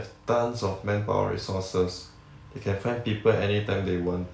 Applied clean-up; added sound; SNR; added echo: none; none; none; none.